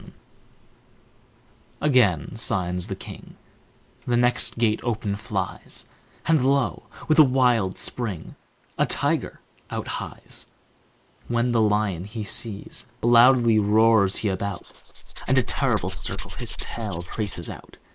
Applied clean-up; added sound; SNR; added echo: neural mask model Resemble Enhance denoiser.